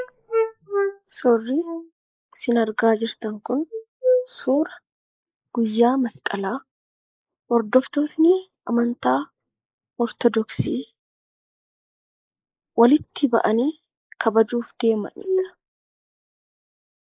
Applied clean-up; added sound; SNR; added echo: neural mask model Resemble Enhance denoiser.